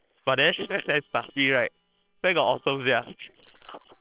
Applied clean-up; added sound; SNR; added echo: neural separator model SepFormer WHAM!.